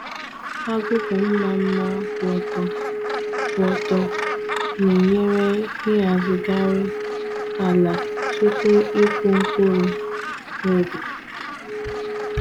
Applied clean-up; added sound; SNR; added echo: none; Wind instrument, woodwind instrument + Gull, seagull; 5 dB; none.